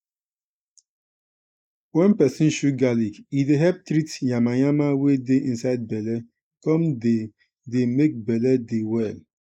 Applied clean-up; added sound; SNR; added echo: neural mask model Resemble Enhance denoiser.